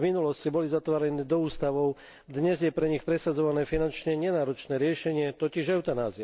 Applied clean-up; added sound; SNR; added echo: none; none; none; none.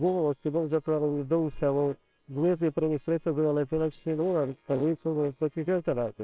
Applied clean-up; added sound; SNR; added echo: neural separator model SepFormer WHAMR!.